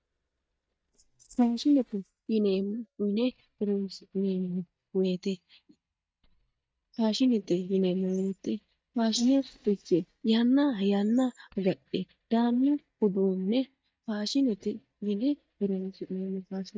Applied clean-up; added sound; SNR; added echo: neural mask model DeepFilterNet 3.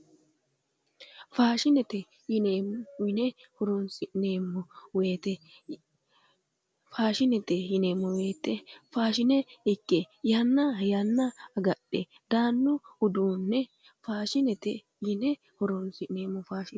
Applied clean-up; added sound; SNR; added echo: none; none; none; none.